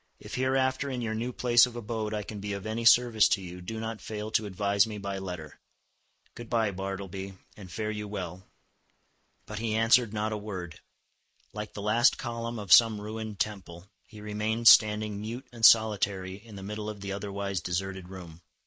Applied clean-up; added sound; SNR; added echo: neural mask model Resemble Enhance denoiser.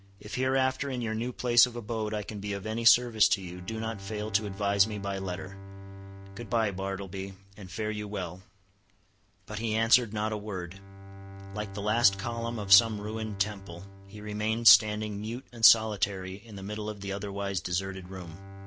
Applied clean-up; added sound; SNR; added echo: none; Bowed string instrument; 14 dB; none.